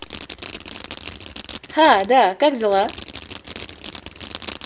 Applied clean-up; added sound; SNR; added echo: none; Fireworks; 11 dB; none.